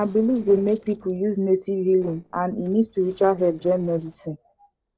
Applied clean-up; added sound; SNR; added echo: neural separator model SepFormer DNS4.